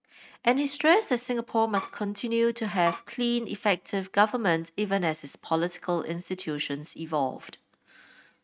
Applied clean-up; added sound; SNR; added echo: neural mask model RNNoise.